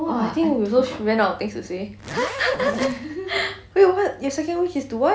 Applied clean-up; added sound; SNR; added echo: none; Zipper (clothing); 9 dB; none.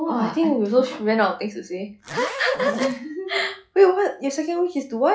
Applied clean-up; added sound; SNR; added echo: classical method log-MMSE.